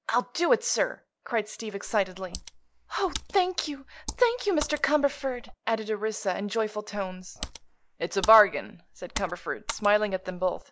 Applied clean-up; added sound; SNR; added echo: neural mask model Resemble Enhance denoiser.